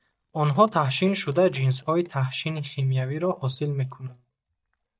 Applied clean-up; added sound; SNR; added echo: neural mask model DeepFilterNet 3.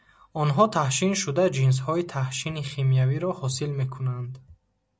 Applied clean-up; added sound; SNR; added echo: none; none; none; none.